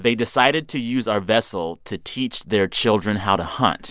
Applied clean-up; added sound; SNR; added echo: none; none; none; none.